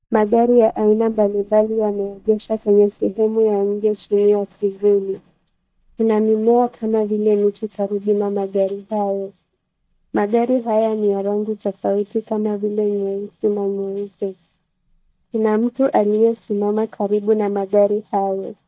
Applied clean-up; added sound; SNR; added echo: neural mask model DeepFilterNet 3.